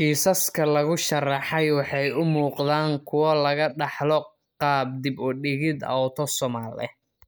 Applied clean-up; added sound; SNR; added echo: neural mask model DeepFilterNet 3.